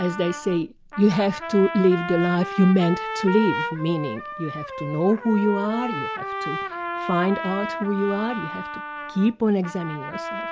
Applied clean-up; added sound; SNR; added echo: none; Trumpet; 8 dB; none.